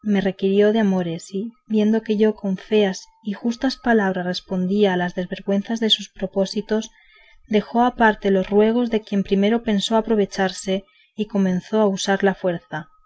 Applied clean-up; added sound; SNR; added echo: none; none; none; none.